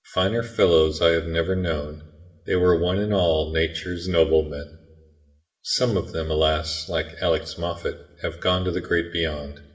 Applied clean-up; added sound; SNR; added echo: none; none; none; reverberation time 0.8 s.